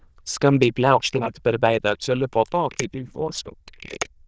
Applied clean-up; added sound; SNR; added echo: neural diffusion model UNIVERSE++.